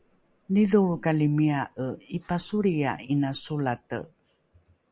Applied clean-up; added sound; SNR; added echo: none; none; none; none.